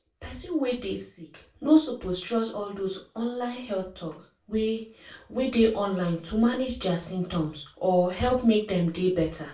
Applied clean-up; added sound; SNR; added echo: none; none; none; reverberation time 0.3 s.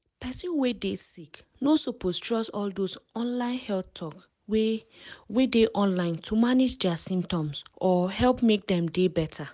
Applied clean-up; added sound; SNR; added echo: none; none; none; none.